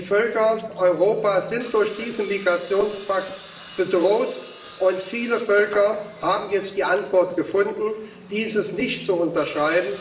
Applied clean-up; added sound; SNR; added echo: none; Tools; 19 dB; reverberation time 0.9 s.